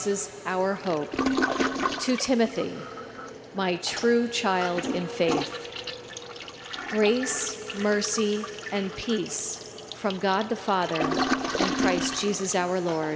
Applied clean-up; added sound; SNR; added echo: none; Toilet flush; 5 dB; none.